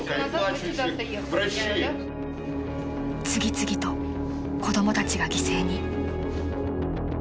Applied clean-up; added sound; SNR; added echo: none; none; none; none.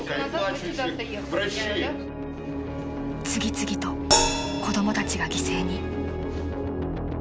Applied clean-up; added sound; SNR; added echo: none; Crash cymbal; 5 dB; none.